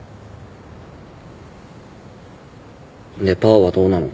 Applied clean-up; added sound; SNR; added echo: none; none; none; none.